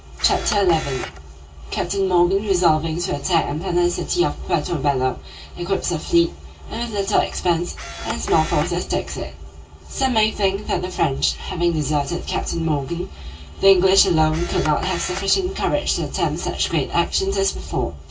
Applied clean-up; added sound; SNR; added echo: none; Camera; 11 dB; reverberation time 0.1 s.